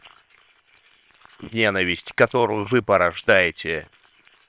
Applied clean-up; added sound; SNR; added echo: neural separator model SepFormer WHAM!.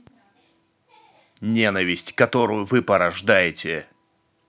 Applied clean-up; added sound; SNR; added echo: none; none; none; none.